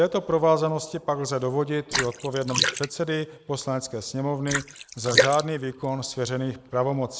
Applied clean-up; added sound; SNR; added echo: neural mask model Resemble Enhance denoiser.